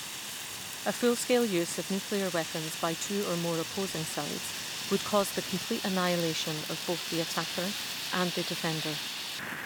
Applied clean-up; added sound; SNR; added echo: none; Fire; 5 dB; none.